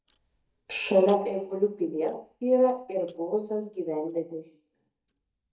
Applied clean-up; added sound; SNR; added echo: neural mask model DeepFilterNet 3.